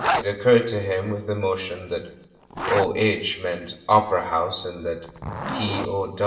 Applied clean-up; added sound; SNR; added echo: none; Zipper (clothing); 8 dB; reverberation time 0.7 s.